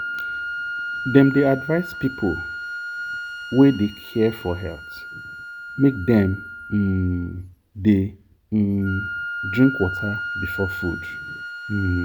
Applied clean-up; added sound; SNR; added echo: none; Wind instrument, woodwind instrument; 9 dB; none.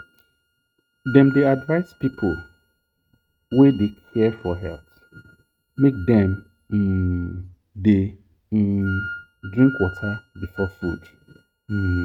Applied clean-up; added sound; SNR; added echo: neural mask model RNNoise.